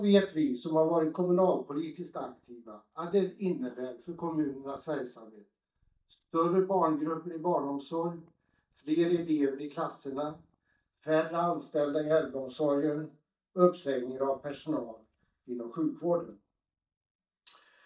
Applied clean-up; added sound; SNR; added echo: neural mask model DeepFilterNet 3.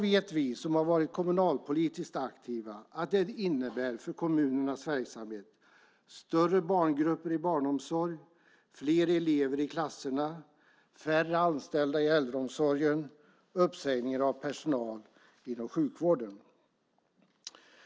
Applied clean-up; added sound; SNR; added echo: none; none; none; none.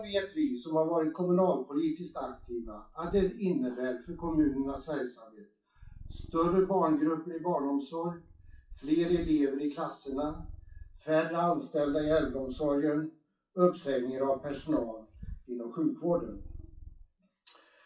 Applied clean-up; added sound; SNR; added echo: classical method WPE with log-MMSE.